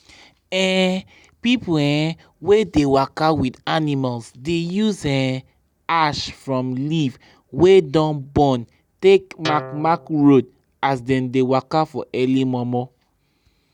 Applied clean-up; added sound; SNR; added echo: none; Guitar; 12 dB; none.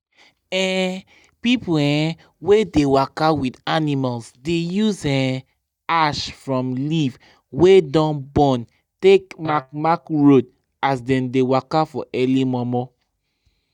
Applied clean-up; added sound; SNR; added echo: neural mask model DeepFilterNet 3.